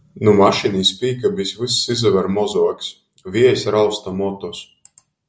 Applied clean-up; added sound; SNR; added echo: none; none; none; none.